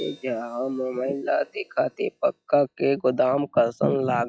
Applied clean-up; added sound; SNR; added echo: classical method log-MMSE.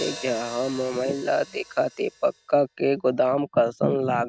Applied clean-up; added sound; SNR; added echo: none; Hi-hat; 19 dB; none.